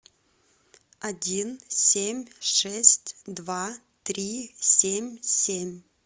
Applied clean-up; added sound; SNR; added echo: none; none; none; none.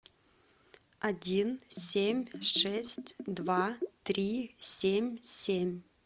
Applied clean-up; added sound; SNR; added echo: none; Bathtub (filling or washing); 18 dB; none.